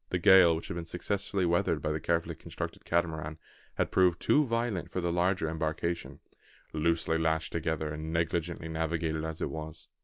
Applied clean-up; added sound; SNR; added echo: none; none; none; none.